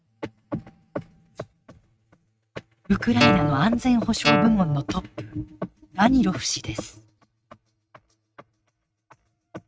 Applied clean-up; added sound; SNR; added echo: neural mask model RNNoise.